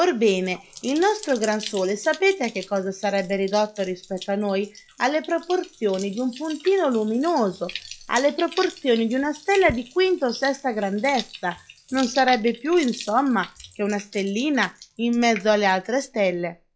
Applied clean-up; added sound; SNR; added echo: classical method log-MMSE.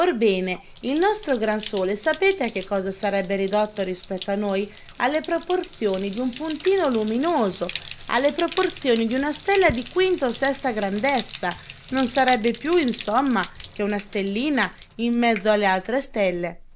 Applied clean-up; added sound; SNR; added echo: none; Bathtub (filling or washing); 13 dB; none.